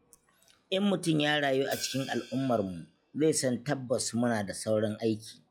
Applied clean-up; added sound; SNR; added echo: classical method log-MMSE.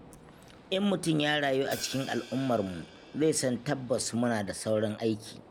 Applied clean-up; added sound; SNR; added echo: none; Gunshot, gunfire + Hi-hat; 19 dB; none.